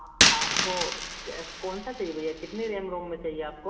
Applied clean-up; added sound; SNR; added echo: none; Coin (dropping); -5 dB; reverberation time 2.8 s.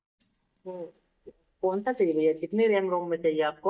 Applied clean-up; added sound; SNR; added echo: neural mask model DeepFilterNet 3.